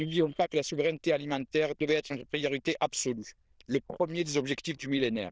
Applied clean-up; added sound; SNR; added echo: neural diffusion model UNIVERSE++.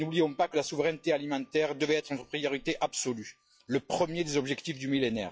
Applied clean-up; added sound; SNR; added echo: classical method log-MMSE.